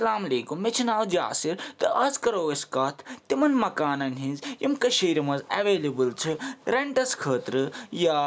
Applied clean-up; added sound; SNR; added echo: neural mask model Resemble Enhance denoiser.